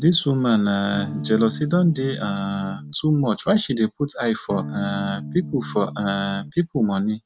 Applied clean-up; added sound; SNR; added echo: none; Electric guitar / Strum; 11 dB; none.